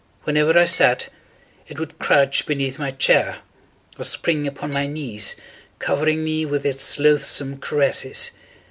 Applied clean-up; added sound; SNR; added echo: none; Glass; 18 dB; none.